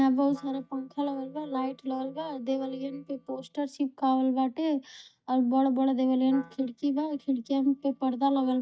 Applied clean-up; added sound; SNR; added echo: neural mask model DeepFilterNet 3.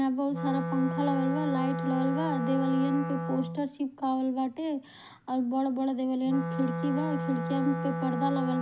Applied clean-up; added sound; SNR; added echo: none; Wind instrument, woodwind instrument; 5 dB; none.